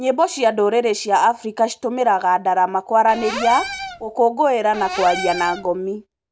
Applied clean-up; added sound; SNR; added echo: none; Cupboard open or close / Door; 10 dB; none.